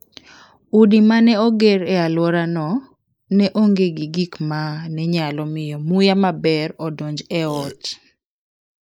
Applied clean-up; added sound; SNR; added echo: neural mask model Resemble Enhance denoiser.